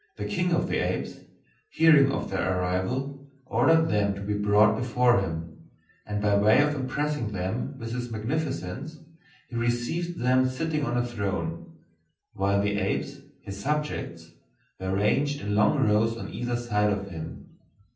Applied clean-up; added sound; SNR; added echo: none; none; none; reverberation time 0.6 s.